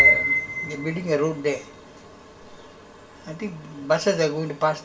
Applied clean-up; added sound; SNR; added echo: none; Piano; 0 dB; reverberation time 0.1 s.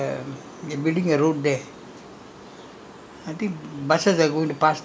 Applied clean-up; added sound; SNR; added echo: none; none; none; none.